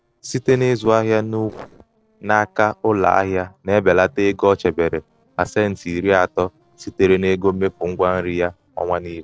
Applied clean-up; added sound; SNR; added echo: neural separator model SepFormer DNS4.